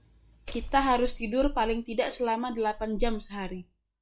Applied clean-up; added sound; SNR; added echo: classical method log-MMSE.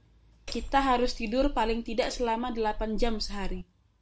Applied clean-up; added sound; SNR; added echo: none; Hammer; 4 dB; none.